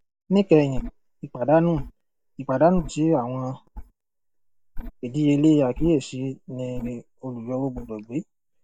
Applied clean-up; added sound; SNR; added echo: neural mask model DeepFilterNet 3.